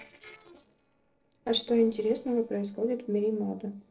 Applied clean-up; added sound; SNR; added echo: neural separator model SepFormer DNS4.